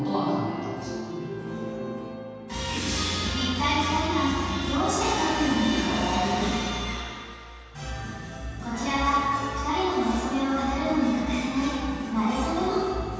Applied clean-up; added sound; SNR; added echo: none; none; none; reverberation time 2.1 s.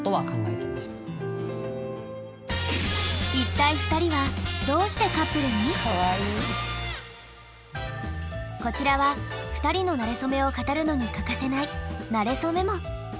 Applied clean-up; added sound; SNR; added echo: none; none; none; none.